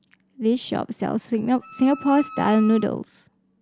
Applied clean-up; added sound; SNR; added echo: none; Wind instrument, woodwind instrument; 16 dB; none.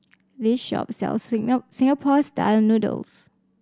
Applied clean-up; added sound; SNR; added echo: none; none; none; none.